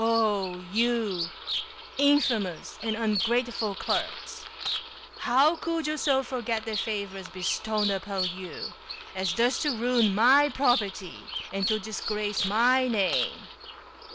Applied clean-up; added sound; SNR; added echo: none; Bird vocalization, bird call, bird song; 7 dB; none.